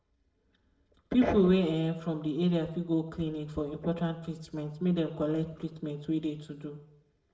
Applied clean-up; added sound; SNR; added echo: none; none; none; reverberation time 0.6 s.